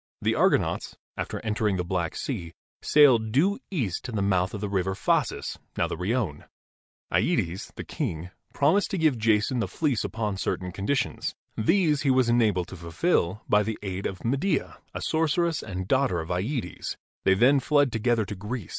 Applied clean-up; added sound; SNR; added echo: none; none; none; none.